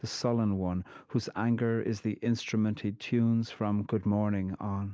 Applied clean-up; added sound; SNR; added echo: none; none; none; none.